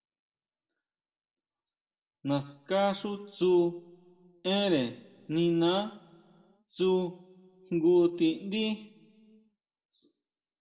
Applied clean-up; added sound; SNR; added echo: none; none; none; reverberation time 1.3 s.